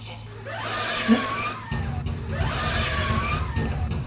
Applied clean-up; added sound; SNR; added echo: none; Accelerating, revving, vroom; 2 dB; reverberation time 0.9 s.